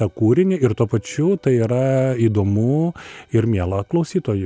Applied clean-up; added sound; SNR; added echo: none; none; none; none.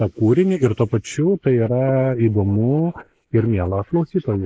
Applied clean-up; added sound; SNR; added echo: neural mask model Resemble Enhance denoiser.